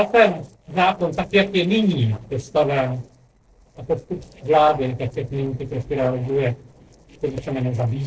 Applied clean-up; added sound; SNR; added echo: neural separator model SepFormer DNS4.